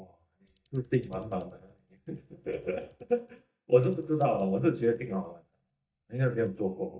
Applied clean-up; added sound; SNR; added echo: neural mask model DeepFilterNet 3.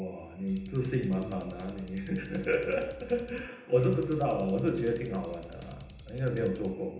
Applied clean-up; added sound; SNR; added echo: none; Drum kit; 17 dB; reverberation time 0.9 s.